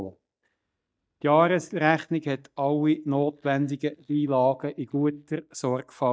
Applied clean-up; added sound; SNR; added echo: neural mask model DeepFilterNet 3.